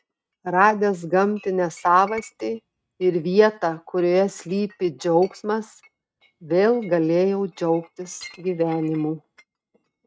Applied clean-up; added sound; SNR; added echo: neural mask model RNNoise.